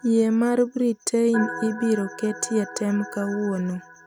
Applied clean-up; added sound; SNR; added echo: none; Organ; 14 dB; none.